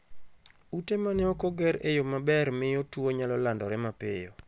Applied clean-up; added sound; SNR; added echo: none; Bowed string instrument; 19 dB; none.